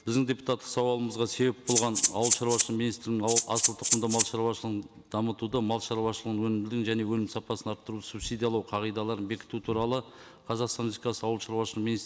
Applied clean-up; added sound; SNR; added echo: none; Rattle (instrument); -2 dB; none.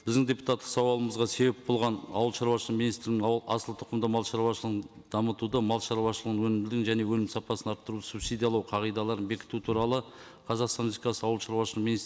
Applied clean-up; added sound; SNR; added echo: none; none; none; none.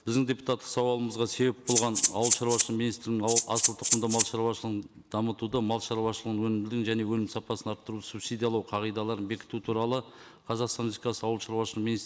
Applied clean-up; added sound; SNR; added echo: neural mask model Resemble Enhance denoiser.